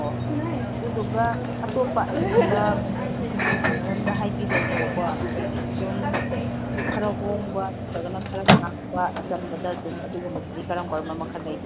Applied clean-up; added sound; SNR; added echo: none; Microwave oven; -4 dB; none.